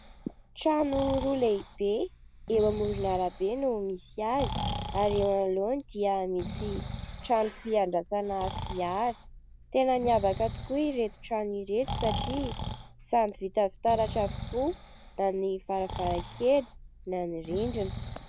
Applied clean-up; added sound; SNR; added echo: none; Breathing; 9 dB; none.